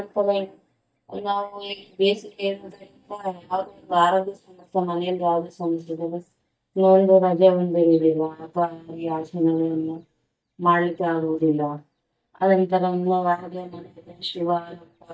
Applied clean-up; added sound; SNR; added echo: neural mask model DeepFilterNet 3.